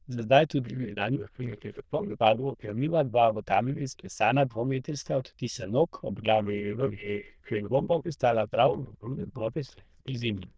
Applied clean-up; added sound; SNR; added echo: neural diffusion model UNIVERSE++.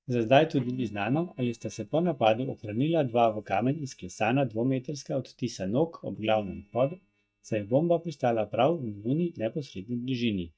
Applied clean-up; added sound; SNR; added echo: neural mask model DeepFilterNet 3.